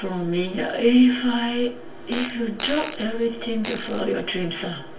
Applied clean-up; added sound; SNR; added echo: none; Fart; 14 dB; reverberation time 0.3 s.